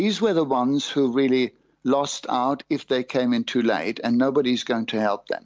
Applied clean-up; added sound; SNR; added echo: none; none; none; none.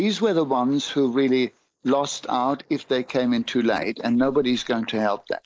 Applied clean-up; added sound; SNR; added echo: neural mask model Resemble Enhance denoiser.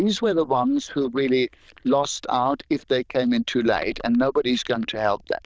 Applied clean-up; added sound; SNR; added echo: neural diffusion model UNIVERSE++.